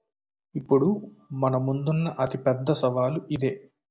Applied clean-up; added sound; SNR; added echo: none; none; none; none.